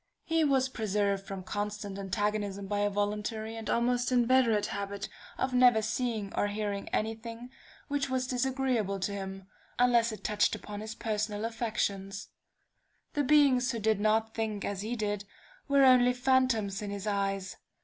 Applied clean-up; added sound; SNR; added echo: none; none; none; none.